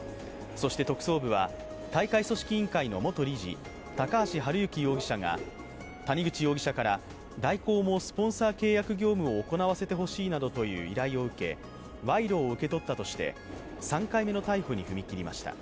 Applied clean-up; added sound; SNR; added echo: none; Subway, metro, underground; 15 dB; none.